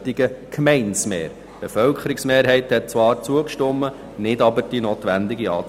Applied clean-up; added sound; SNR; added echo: none; none; none; none.